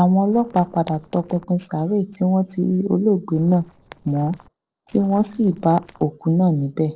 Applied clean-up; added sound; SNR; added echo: neural separator model SepFormer DNS4.